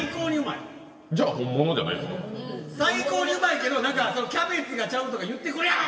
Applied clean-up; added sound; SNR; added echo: none; none; none; reverberation time 1.8 s.